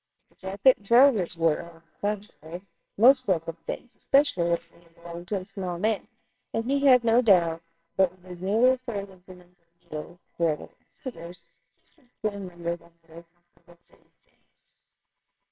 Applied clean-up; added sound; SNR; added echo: neural separator model SepFormer WHAMR!.